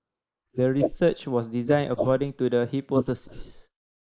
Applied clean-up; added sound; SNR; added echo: neural mask model Resemble Enhance denoiser.